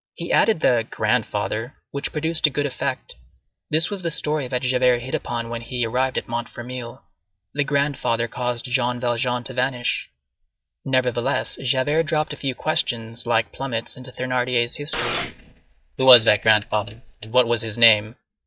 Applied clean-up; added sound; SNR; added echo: neural mask model DeepFilterNet 3.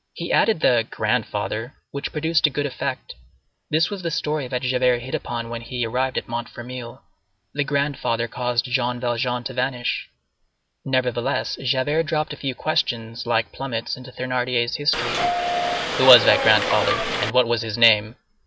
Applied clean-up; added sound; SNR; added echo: none; Subway, metro, underground / Doorbell; 0 dB; none.